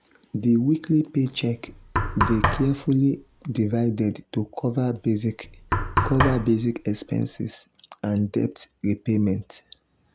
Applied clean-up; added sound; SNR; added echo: none; Knock; 4 dB; none.